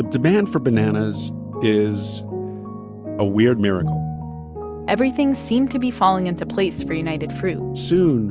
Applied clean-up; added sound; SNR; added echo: none; none; none; none.